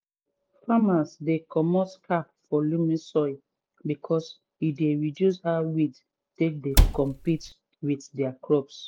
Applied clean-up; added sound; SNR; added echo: none; Cupboard open or close; -4 dB; none.